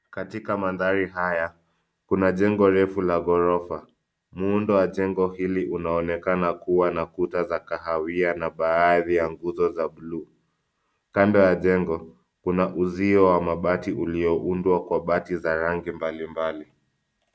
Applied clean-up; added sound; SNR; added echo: none; none; none; none.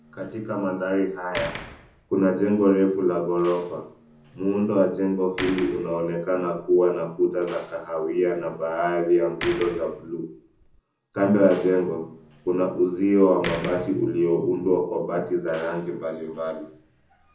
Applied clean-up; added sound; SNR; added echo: none; Slam; 18 dB; reverberation time 0.6 s.